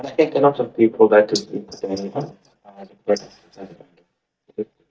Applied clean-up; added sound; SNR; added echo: neural mask model DeepFilterNet 3.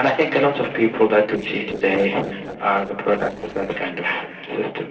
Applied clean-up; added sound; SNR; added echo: neural separator model SepFormer DNS4.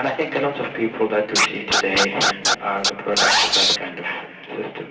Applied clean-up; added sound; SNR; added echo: none; Scratching (performance technique); -4 dB; reverberation time 2.9 s.